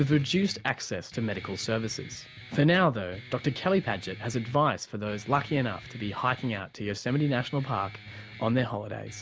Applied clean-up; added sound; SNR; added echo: none; Guitar; 18 dB; none.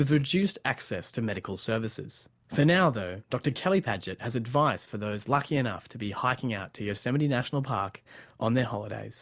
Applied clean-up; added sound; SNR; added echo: none; none; none; none.